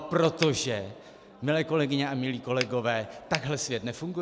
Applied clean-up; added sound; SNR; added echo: none; Finger snapping; 8 dB; none.